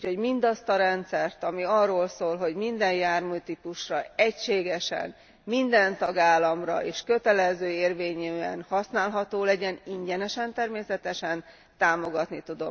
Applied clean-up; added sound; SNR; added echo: none; none; none; none.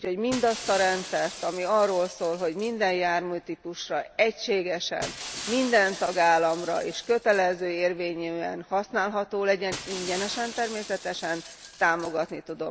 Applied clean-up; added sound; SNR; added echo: none; Shatter; 14 dB; none.